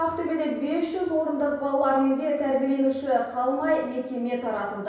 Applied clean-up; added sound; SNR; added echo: none; none; none; reverberation time 0.9 s.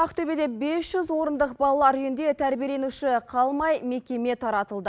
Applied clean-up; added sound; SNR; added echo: none; none; none; none.